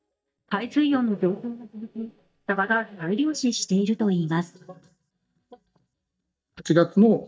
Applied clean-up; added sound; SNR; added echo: neural mask model DeepFilterNet 3.